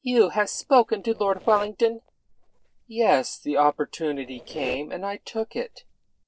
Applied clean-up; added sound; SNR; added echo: neural separator model SepFormer DNS4.